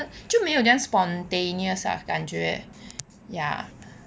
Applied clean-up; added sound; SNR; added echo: none; none; none; none.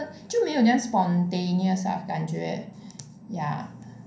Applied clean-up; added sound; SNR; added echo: none; none; none; reverberation time 0.6 s.